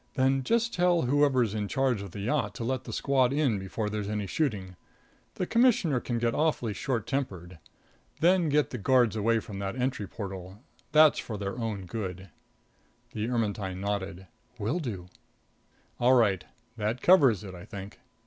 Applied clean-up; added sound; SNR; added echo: none; none; none; none.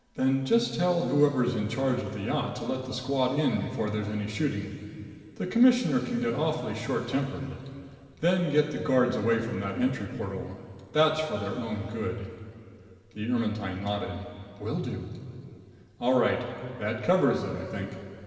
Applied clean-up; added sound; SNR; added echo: none; none; none; reverberation time 2.7 s.